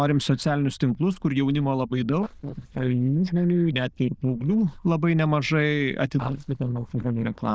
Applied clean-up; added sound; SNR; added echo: neural diffusion model UNIVERSE++.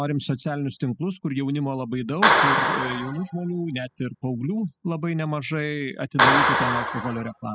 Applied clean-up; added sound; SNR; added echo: classical method spectral subtraction.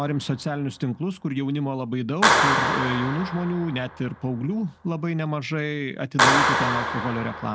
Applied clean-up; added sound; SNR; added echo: none; Clapping; -1 dB; none.